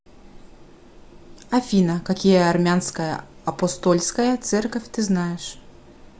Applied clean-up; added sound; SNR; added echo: none; none; none; none.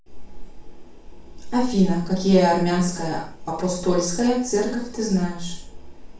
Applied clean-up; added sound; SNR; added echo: none; none; none; reverberation time 0.4 s.